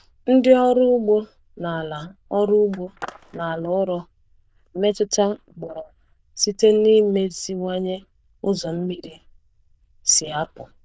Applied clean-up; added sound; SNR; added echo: neural diffusion model UNIVERSE++.